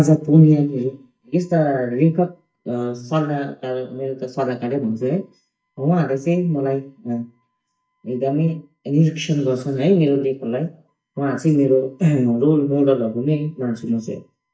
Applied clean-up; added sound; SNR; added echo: neural mask model DeepFilterNet 3.